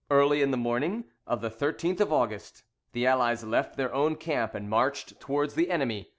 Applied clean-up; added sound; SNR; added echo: none; none; none; none.